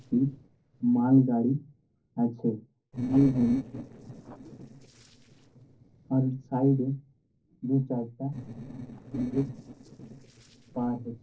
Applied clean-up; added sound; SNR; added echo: neural separator model SepFormer DNS4.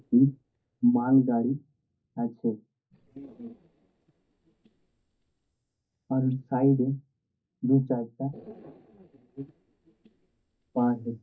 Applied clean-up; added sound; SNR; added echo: neural mask model DeepFilterNet 3.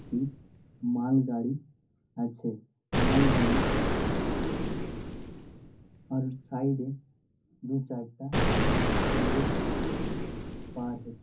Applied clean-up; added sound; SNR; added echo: none; Explosion; -3 dB; reverberation time 0.3 s.